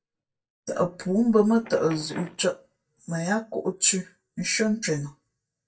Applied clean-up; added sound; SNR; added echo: neural mask model DeepFilterNet 3.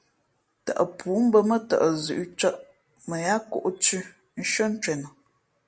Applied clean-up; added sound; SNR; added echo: none; none; none; none.